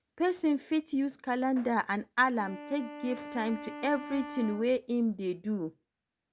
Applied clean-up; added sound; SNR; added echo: none; Wind instrument, woodwind instrument; 13 dB; none.